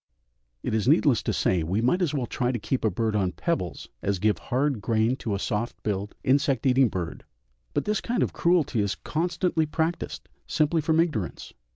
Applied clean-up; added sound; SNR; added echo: none; none; none; none.